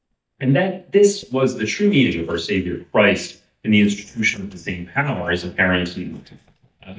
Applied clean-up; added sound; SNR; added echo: neural mask model DeepFilterNet 3.